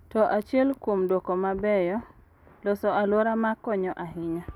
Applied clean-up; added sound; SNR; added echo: none; none; none; none.